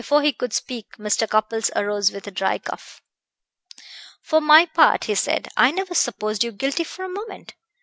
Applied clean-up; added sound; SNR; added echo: none; none; none; none.